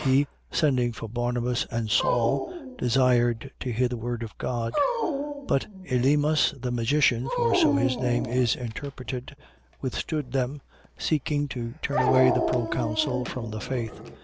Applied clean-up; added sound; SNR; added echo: none; Dog; 5 dB; none.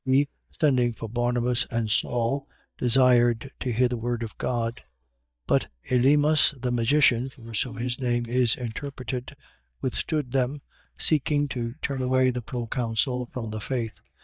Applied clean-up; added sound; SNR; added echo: neural mask model DeepFilterNet 3.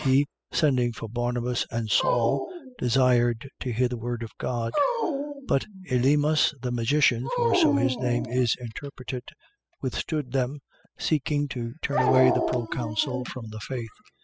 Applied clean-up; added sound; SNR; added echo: classical method spectral subtraction.